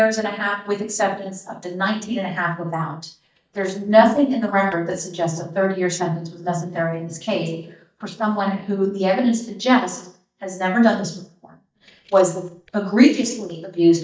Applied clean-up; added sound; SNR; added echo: neural mask model DeepFilterNet 3.